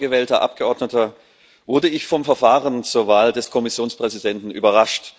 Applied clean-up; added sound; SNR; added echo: none; none; none; none.